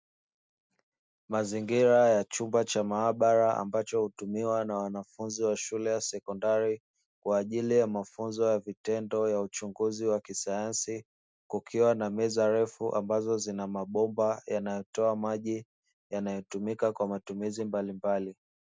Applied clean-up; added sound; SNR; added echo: none; none; none; none.